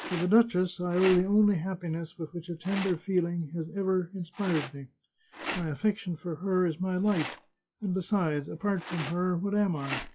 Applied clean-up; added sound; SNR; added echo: classical method log-MMSE.